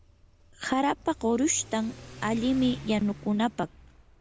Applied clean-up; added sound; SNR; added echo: none; Accelerating, revving, vroom / Car; 17 dB; none.